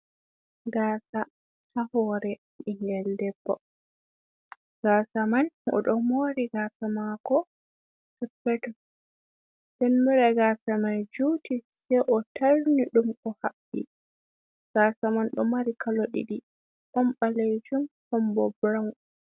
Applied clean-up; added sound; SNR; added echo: none; none; none; none.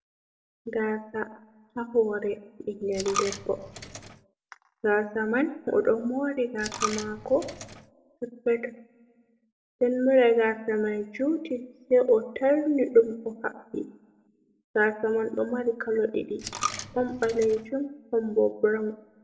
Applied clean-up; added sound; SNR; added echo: none; Coin (dropping); 12 dB; reverberation time 0.8 s.